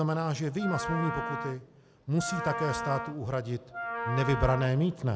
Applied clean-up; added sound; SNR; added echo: none; Wind instrument, woodwind instrument; 6 dB; none.